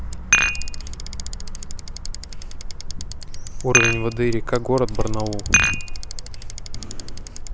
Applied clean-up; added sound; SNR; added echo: none; Dishes, pots, and pans + Bicycle; -4 dB; none.